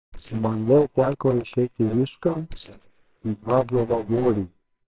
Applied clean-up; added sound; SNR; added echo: neural separator model SepFormer WHAMR!.